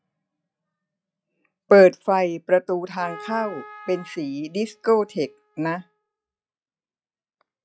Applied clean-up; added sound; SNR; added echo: classical method log-MMSE.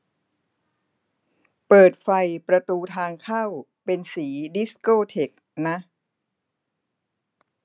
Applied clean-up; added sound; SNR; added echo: none; none; none; none.